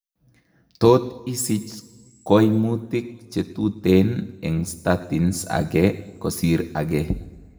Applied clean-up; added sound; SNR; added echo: none; none; none; reverberation time 0.9 s.